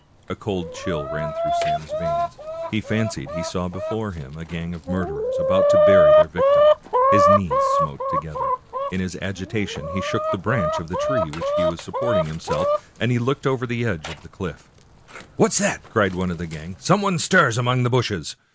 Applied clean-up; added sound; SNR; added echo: none; Chicken, rooster; -2 dB; none.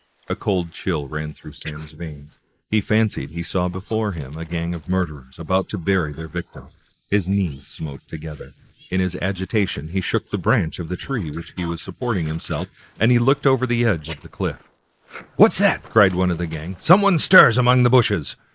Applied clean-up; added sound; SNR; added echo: neural mask model Resemble Enhance denoiser.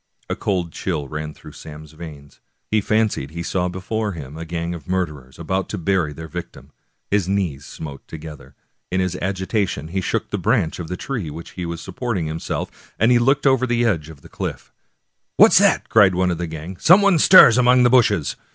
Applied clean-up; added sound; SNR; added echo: none; none; none; none.